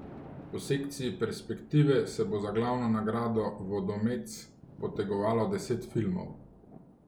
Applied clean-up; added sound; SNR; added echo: none; Thunder; 19 dB; none.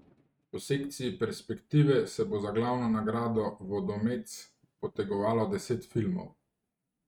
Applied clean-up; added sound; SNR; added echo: neural mask model RNNoise.